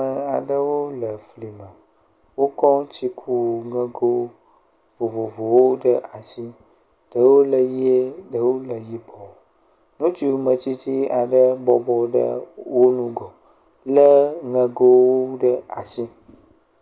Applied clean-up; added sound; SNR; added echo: none; none; none; none.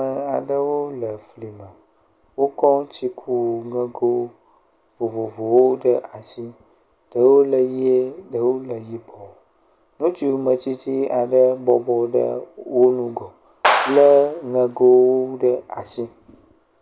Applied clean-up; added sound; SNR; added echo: none; Clapping; 3 dB; none.